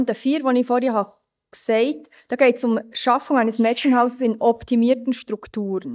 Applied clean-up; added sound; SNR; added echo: neural mask model DeepFilterNet 3.